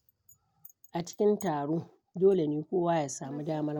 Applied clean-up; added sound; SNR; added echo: none; none; none; none.